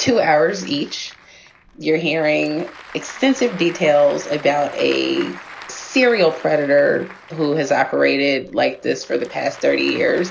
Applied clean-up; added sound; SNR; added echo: none; Applause / Crowd; 20 dB; none.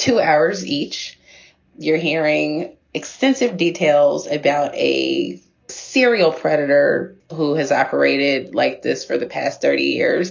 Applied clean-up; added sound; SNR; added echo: none; none; none; none.